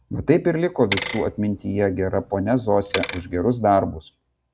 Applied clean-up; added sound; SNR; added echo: none; Bicycle; 10 dB; none.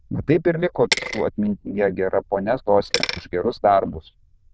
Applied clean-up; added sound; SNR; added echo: neural diffusion model UNIVERSE++.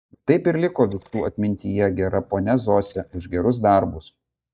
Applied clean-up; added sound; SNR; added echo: neural mask model DeepFilterNet 3.